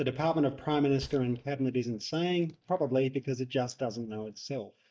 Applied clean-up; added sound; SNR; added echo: neural mask model DeepFilterNet 3.